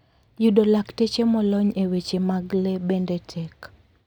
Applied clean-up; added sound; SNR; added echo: none; none; none; none.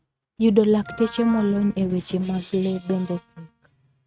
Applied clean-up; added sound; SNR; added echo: neural mask model RNNoise.